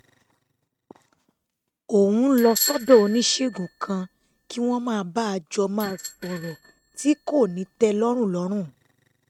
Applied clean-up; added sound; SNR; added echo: neural mask model RNNoise.